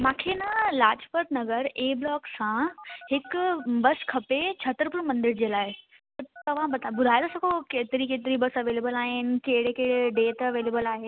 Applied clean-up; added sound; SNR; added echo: none; Telephone; 20 dB; none.